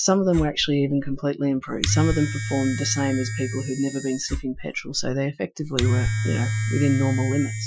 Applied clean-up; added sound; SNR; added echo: classical method Wiener filter.